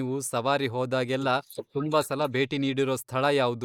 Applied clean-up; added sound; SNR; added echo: neural mask model Resemble Enhance denoiser.